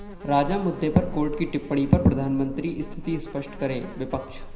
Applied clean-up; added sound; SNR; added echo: none; Insect; 12 dB; reverberation time 0.8 s.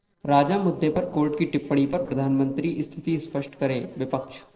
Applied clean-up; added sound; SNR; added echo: neural separator model SepFormer DNS4.